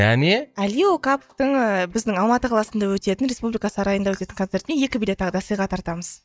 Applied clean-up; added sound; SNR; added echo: neural mask model DeepFilterNet 3.